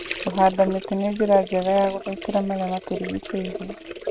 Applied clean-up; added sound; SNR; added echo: neural mask model RNNoise.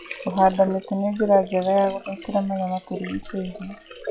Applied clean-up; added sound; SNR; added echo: classical method log-MMSE.